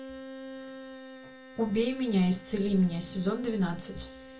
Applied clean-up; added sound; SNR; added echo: none; Bowed string instrument; 16 dB; reverberation time 0.2 s.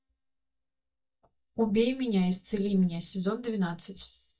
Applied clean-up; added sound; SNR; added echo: neural mask model DeepFilterNet 3.